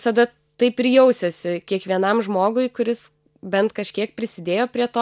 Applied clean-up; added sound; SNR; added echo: none; none; none; none.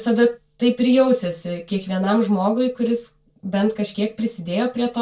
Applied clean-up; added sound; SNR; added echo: none; none; none; reverberation time 0.2 s.